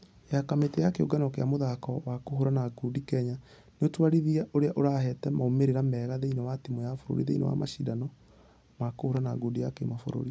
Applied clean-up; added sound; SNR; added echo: none; none; none; none.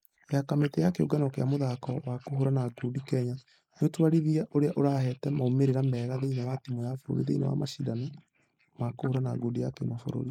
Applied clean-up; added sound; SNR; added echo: neural mask model Resemble Enhance denoiser.